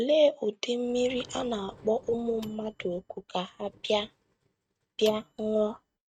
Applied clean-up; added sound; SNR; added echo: neural mask model RNNoise.